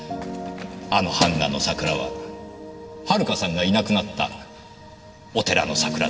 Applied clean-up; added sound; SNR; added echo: none; Keys jangling; 12 dB; reverberation time 2.1 s.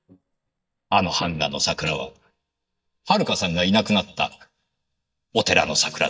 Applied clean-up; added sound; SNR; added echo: neural mask model DeepFilterNet 3.